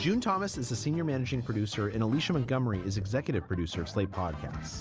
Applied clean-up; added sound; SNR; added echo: none; none; none; none.